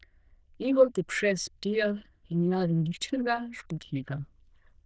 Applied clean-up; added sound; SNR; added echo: neural diffusion model UNIVERSE++.